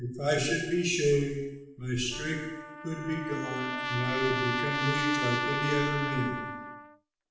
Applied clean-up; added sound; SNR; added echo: none; Trumpet; 4 dB; reverberation time 0.9 s.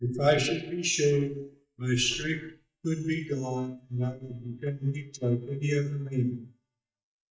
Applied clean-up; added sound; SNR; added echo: neural mask model DeepFilterNet 3.